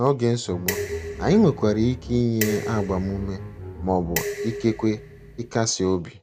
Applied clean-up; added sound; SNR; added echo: none; Bowed string instrument + Dishes, pots, and pans; 8 dB; none.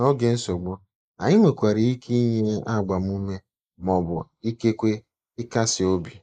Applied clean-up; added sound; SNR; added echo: neural mask model Resemble Enhance denoiser.